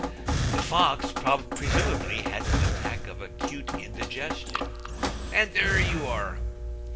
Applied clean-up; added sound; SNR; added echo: none; Breathing + Drip; -1 dB; none.